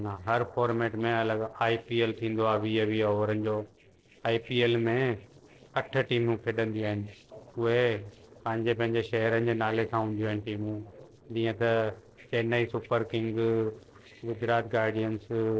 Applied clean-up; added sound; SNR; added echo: neural separator model SepFormer DNS4.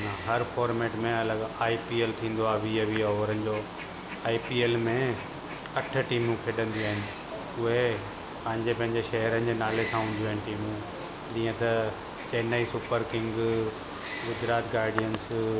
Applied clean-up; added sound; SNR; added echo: none; Wild animals; 8 dB; none.